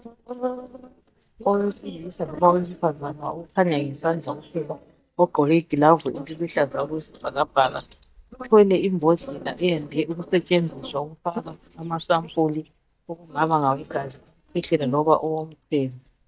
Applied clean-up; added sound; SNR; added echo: neural mask model DeepFilterNet 3.